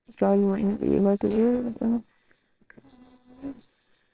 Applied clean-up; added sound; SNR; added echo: neural separator model SepFormer WHAMR!.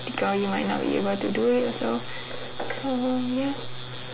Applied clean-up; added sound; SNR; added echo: none; none; none; none.